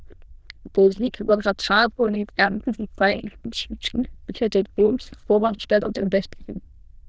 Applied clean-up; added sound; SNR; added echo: neural diffusion model UNIVERSE++.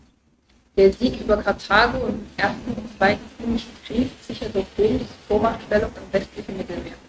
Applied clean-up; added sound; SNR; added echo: neural mask model RNNoise.